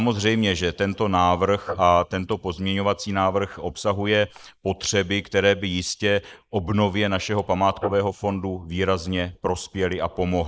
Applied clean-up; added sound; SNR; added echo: neural mask model Resemble Enhance denoiser.